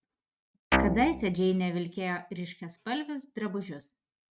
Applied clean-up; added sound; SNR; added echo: neural mask model RNNoise.